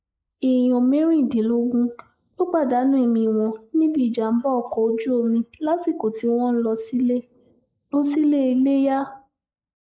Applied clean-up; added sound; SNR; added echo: neural mask model Resemble Enhance denoiser.